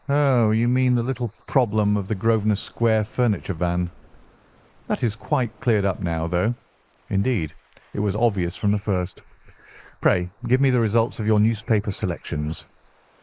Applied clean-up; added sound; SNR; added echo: neural mask model Resemble Enhance denoiser.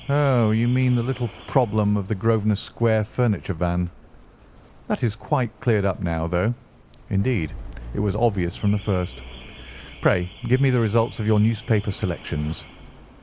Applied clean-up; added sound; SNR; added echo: none; Alarm / Car; 18 dB; none.